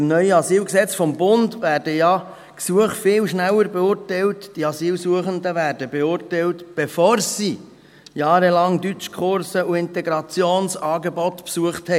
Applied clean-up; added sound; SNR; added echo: none; none; none; none.